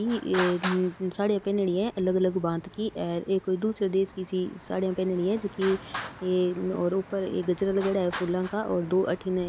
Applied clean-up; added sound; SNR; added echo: none; Traffic noise, roadway noise; 13 dB; none.